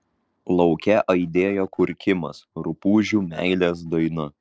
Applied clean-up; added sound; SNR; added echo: neural separator model SepFormer DNS4.